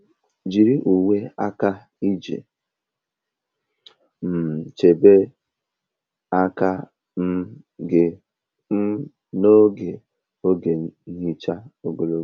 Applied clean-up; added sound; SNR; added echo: none; none; none; none.